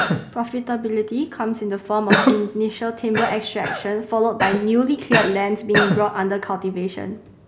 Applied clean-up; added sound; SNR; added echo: none; Cough; 3 dB; none.